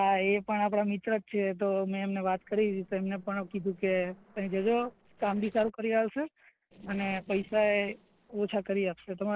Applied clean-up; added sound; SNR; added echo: neural separator model SepFormer DNS4.